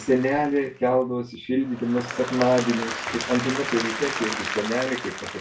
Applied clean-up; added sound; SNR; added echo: none; Applause / Crowd; 8 dB; reverberation time 0.2 s.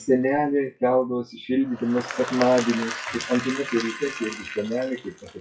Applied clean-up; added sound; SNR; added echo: classical method WPE with log-MMSE.